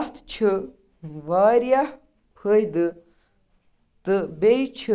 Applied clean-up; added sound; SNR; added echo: none; none; none; none.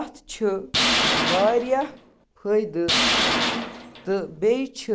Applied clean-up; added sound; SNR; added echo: none; Tools; -2 dB; none.